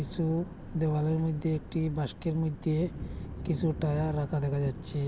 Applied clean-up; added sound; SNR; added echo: none; Thunder; 10 dB; none.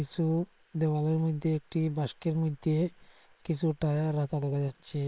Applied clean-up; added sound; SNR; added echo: neural separator model SepFormer WHAM!.